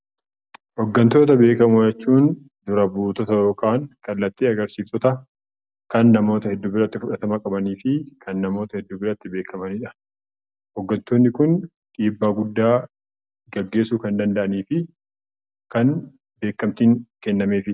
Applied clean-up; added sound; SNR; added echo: none; none; none; none.